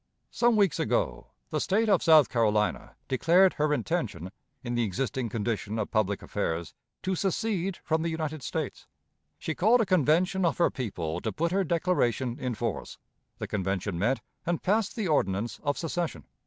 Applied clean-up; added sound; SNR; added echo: none; none; none; none.